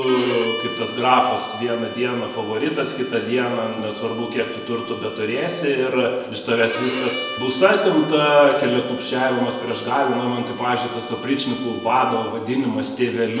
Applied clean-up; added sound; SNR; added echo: none; Bowed string instrument; 13 dB; reverberation time 0.9 s.